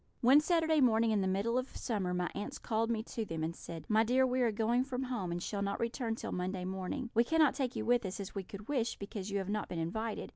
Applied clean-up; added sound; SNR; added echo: none; none; none; none.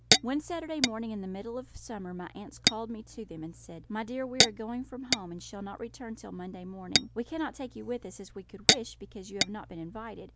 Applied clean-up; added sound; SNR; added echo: none; Tap / Glass; -4 dB; none.